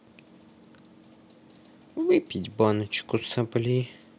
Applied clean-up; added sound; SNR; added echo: none; none; none; none.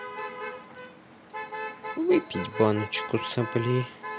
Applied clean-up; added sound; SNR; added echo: none; Motor vehicle (road); 8 dB; none.